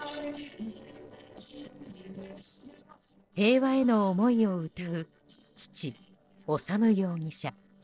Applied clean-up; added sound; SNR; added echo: neural separator model SepFormer DNS4.